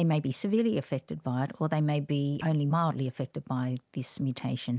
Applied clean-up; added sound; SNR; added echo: none; none; none; none.